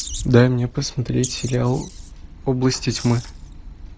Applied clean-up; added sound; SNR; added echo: none; Wild animals; 17 dB; none.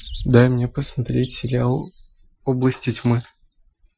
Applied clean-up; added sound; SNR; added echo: classical method Wiener filter.